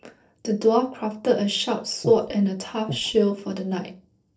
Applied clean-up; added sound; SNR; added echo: neural separator model SepFormer DNS4.